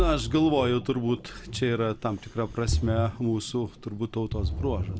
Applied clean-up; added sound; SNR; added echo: none; Ocean; 5 dB; none.